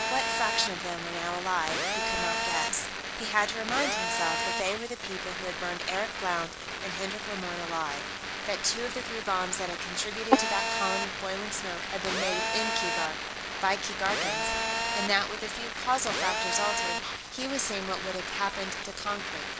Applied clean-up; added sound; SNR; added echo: none; Telephone; -1 dB; none.